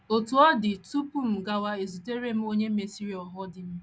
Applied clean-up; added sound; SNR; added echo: none; none; none; none.